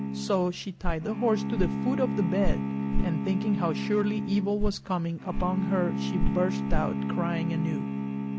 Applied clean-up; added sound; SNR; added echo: none; Walk, footsteps + Bowed string instrument; -1 dB; none.